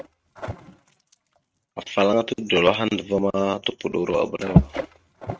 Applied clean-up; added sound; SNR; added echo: neural mask model RNNoise.